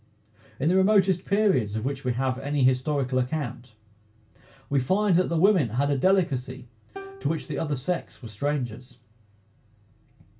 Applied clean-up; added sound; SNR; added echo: none; Plucked string instrument; 19 dB; reverberation time 0.2 s.